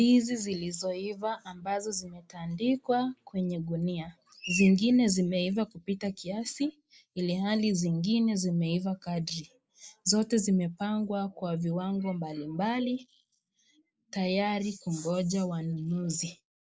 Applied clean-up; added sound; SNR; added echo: neural mask model Resemble Enhance denoiser.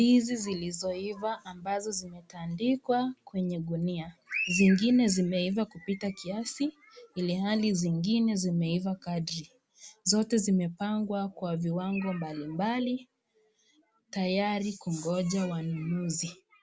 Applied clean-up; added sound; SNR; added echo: none; none; none; none.